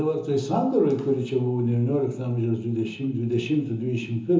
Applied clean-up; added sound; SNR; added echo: none; none; none; reverberation time 0.7 s.